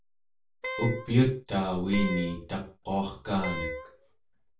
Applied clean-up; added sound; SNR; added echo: none; Wind instrument, woodwind instrument; 9 dB; reverberation time 0.3 s.